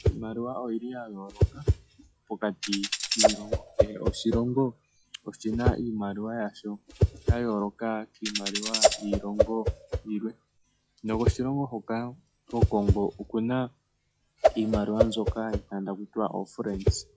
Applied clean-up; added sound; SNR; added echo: classical method log-MMSE.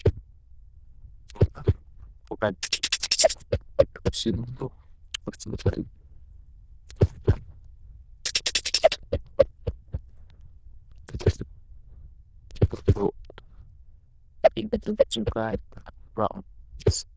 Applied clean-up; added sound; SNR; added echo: neural diffusion model UNIVERSE++.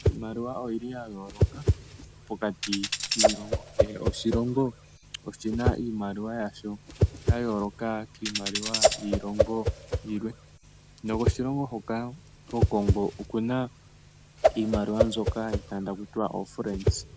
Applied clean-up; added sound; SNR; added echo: none; Tambourine + Whoosh, swoosh, swish; -2 dB; none.